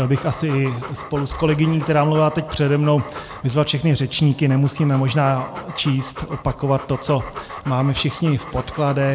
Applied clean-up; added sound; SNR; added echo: none; Dog; 16 dB; none.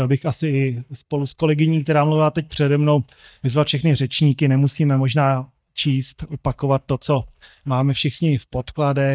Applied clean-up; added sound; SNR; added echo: neural mask model DeepFilterNet 3.